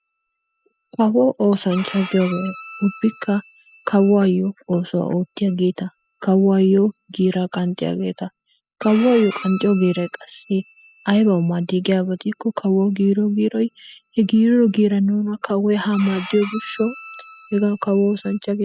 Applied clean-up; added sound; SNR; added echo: classical method spectral subtraction.